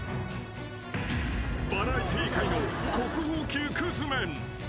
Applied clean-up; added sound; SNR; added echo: none; none; none; none.